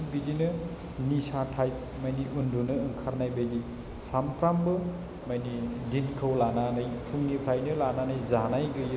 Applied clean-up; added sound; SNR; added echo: none; Chirp, tweet; 16 dB; none.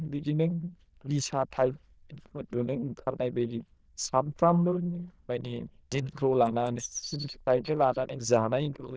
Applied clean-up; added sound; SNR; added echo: neural diffusion model UNIVERSE++.